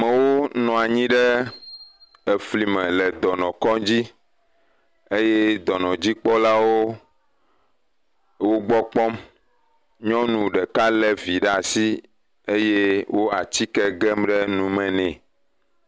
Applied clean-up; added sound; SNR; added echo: none; none; none; none.